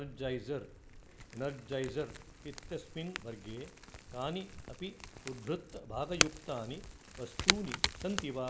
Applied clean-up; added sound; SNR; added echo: none; Crack / Crackle; 0 dB; none.